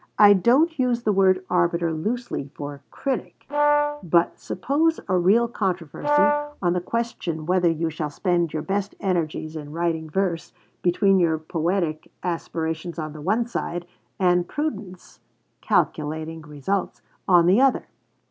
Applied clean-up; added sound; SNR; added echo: none; Brass instrument; 1 dB; none.